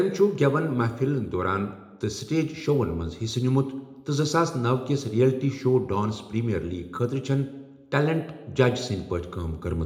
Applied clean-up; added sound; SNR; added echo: none; none; none; reverberation time 0.6 s.